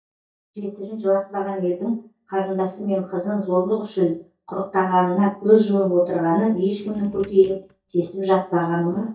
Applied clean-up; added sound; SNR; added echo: neural mask model DeepFilterNet 3.